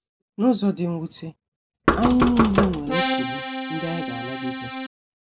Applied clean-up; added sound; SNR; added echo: none; Accordion + Knock; -1 dB; none.